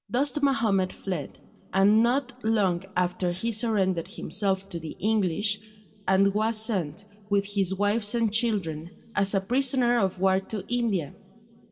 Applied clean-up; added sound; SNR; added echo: none; none; none; reverberation time 1.7 s.